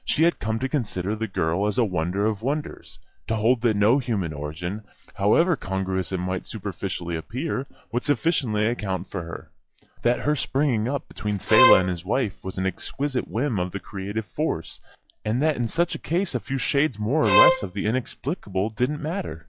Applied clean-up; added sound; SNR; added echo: classical method log-MMSE.